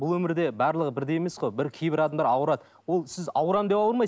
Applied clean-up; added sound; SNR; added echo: none; none; none; none.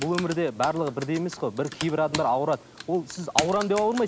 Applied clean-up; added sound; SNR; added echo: none; Computer keyboard; 10 dB; none.